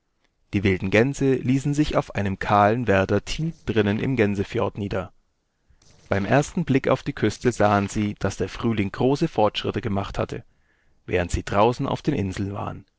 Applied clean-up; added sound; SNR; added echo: neural separator model SepFormer DNS4.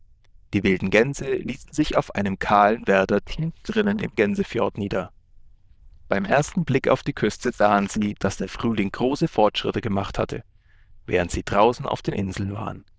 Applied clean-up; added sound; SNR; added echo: neural diffusion model UNIVERSE++.